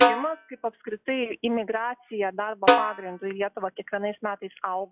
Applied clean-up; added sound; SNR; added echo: classical method log-MMSE.